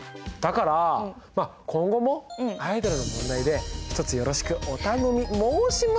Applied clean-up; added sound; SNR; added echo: none; none; none; none.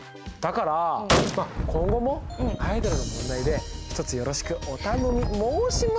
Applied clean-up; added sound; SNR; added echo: none; Wind + Gunshot, gunfire; 0 dB; none.